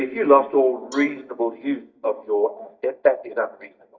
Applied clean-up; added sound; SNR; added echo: neural mask model DeepFilterNet 3.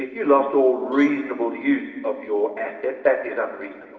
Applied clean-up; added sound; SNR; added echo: neural separator model SepFormer DNS4.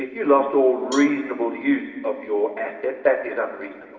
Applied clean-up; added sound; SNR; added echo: none; Cowbell; 19 dB; reverberation time 2.6 s.